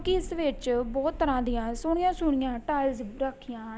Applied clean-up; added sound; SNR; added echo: none; Thunder; 10 dB; none.